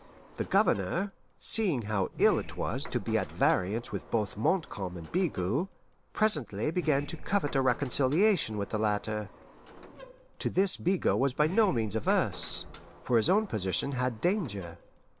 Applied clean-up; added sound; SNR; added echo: none; Sliding door; 14 dB; none.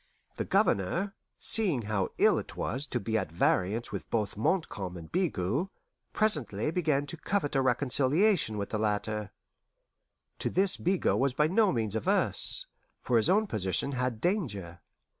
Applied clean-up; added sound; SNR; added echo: none; none; none; none.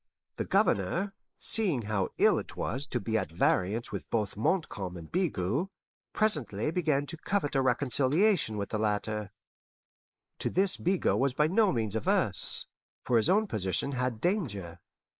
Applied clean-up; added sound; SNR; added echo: neural mask model Resemble Enhance denoiser.